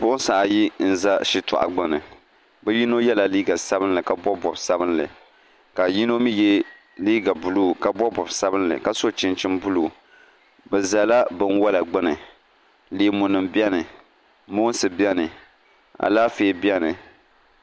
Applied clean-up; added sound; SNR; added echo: none; none; none; none.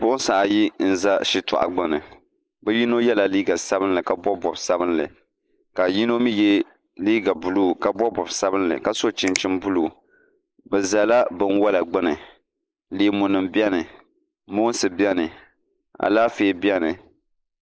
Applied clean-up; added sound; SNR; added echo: neural mask model Resemble Enhance denoiser.